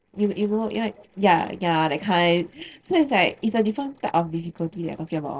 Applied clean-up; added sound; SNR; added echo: neural separator model SepFormer DNS4.